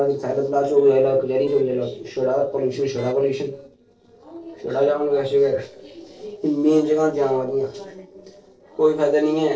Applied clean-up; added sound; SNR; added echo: neural separator model SepFormer DNS4.